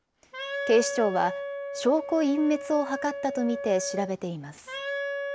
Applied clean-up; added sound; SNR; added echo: none; Wind instrument, woodwind instrument; 7 dB; none.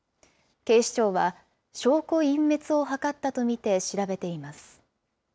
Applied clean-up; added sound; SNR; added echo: none; none; none; none.